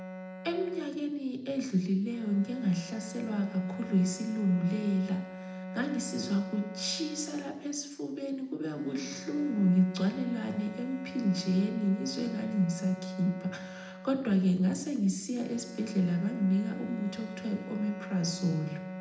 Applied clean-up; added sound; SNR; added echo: none; Bowed string instrument; 11 dB; reverberation time 0.8 s.